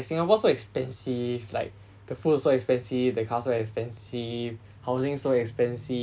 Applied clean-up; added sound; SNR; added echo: none; none; none; none.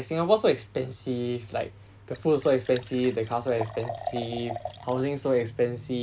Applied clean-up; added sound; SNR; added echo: none; Liquid; 14 dB; none.